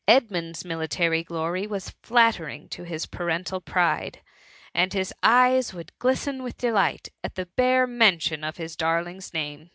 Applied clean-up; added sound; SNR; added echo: none; none; none; none.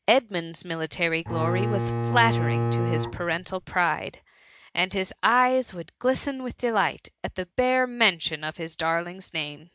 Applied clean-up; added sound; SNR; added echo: none; Bowed string instrument; 0 dB; none.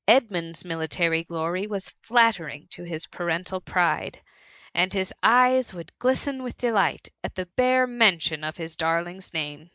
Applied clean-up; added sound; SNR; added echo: neural mask model Resemble Enhance denoiser.